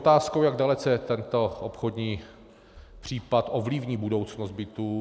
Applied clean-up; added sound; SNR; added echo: none; none; none; none.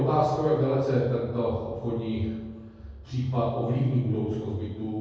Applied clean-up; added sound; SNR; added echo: none; none; none; reverberation time 1.3 s.